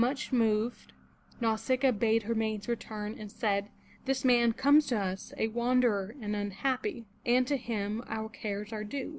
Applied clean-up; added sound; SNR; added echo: none; none; none; none.